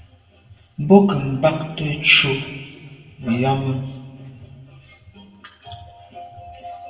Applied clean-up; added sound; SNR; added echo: none; none; none; reverberation time 2.0 s.